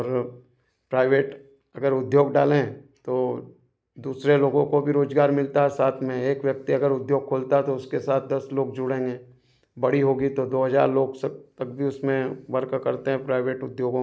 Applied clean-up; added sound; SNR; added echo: none; none; none; none.